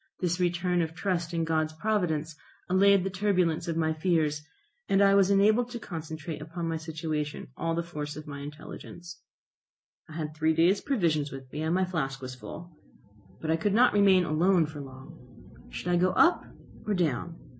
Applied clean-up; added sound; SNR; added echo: none; none; none; none.